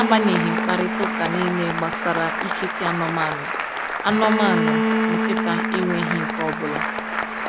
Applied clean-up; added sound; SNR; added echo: none; Bowed string instrument + Applause / Cheering; -2 dB; none.